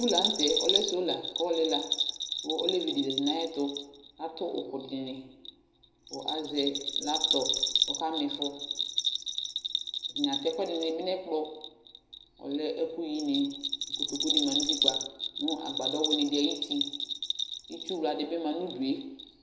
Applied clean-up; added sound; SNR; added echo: none; Bell; 1 dB; reverberation time 0.7 s.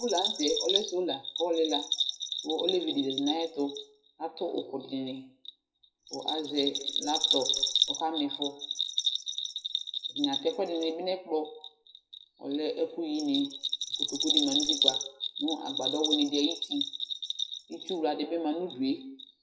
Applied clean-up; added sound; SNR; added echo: classical method WPE with log-MMSE.